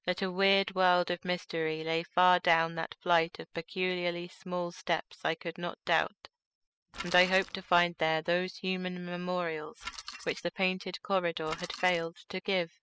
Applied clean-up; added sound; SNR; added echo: classical method spectral subtraction.